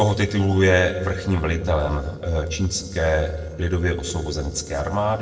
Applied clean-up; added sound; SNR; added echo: neural separator model SepFormer DNS4.